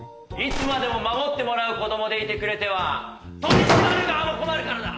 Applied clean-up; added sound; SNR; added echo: none; Gunshot, gunfire; 11 dB; none.